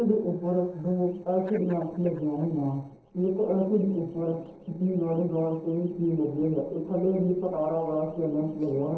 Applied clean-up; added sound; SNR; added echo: neural separator model SepFormer DNS4.